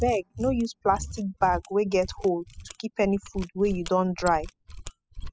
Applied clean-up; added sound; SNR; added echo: classical method spectral subtraction.